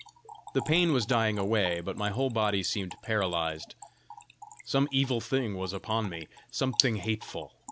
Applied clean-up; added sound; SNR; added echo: none; Trickle, dribble / Splash, splatter; 12 dB; none.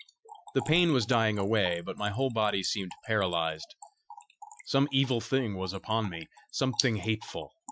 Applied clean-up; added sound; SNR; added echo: classical method Wiener filter.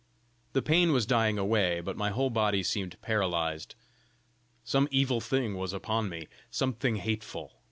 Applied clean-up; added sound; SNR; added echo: none; none; none; none.